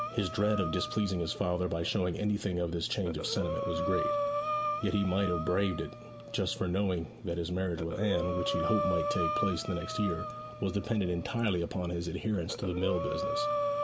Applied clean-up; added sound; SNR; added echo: none; Breathing; 4 dB; none.